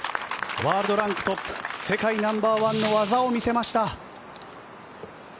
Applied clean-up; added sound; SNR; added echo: none; none; none; none.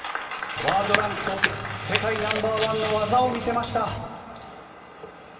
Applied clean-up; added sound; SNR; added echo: none; Chewing, mastication; 4 dB; reverberation time 2.7 s.